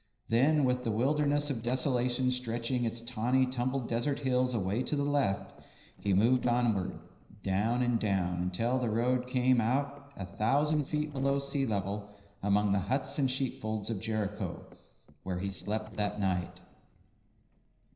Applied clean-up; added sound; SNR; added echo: neural separator model SepFormer DNS4.